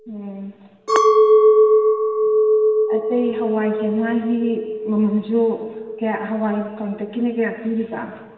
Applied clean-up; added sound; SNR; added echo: none; Chink, clink; -4 dB; reverberation time 1.3 s.